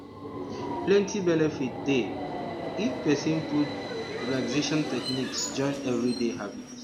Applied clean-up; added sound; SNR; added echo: none; Subway, metro, underground; 5 dB; none.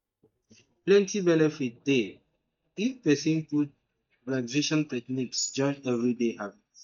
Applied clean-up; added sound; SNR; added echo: neural mask model DeepFilterNet 3.